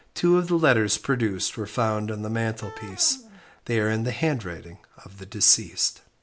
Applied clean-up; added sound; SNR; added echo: none; Wind instrument, woodwind instrument; 19 dB; none.